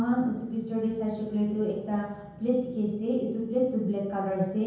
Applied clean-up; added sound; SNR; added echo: none; none; none; reverberation time 0.9 s.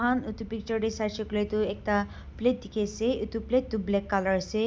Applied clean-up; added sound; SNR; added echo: none; none; none; none.